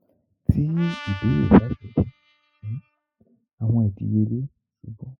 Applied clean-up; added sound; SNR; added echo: classical method spectral subtraction.